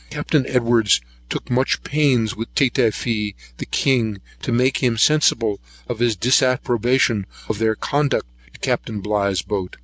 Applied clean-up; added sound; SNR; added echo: none; none; none; none.